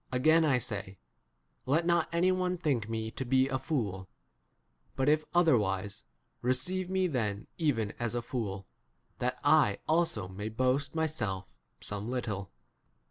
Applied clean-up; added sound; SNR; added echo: none; none; none; none.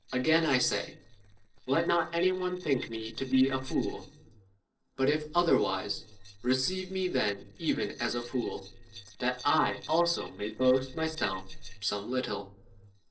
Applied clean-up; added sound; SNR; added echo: neural separator model SepFormer DNS4.